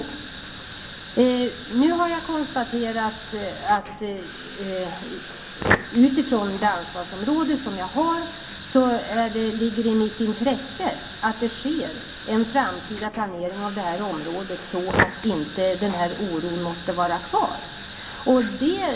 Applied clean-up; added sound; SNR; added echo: none; Fire; 5 dB; reverberation time 1.0 s.